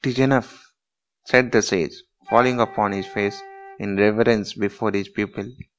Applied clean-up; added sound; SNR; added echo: none; Wind instrument, woodwind instrument; 16 dB; none.